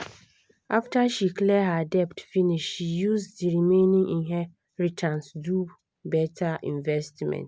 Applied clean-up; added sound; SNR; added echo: none; none; none; none.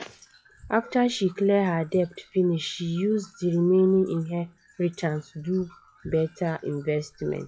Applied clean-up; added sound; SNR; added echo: classical method log-MMSE.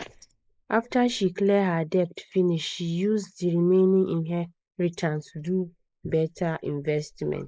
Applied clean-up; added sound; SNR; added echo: neural mask model Resemble Enhance denoiser.